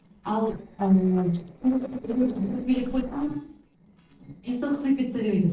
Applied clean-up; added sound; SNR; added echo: neural separator model SepFormer DNS4.